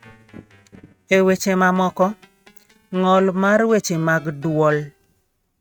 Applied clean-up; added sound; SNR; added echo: neural mask model RNNoise.